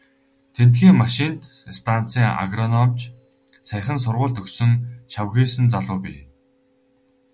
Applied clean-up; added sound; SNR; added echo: none; none; none; none.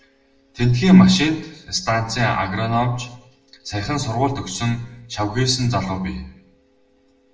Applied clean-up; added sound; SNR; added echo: none; none; none; reverberation time 0.7 s.